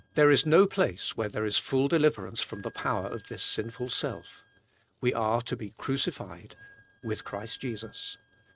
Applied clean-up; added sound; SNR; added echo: neural mask model RNNoise.